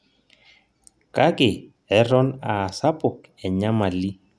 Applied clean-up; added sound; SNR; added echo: none; none; none; none.